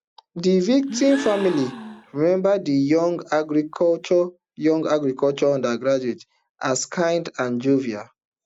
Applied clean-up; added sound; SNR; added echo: none; Gasp; 15 dB; none.